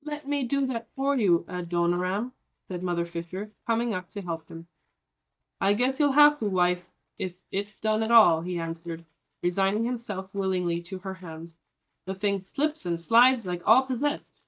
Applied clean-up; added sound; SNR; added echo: neural mask model DeepFilterNet 3.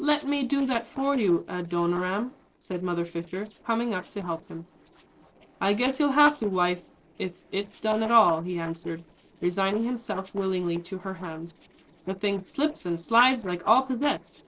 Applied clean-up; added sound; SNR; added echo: neural separator model SepFormer DNS4.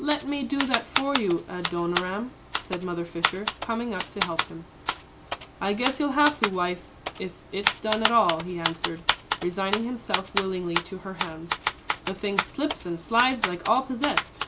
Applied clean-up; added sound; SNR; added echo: none; Typewriter; 3 dB; none.